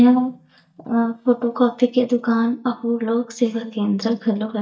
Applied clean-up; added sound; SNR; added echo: neural mask model DeepFilterNet 3.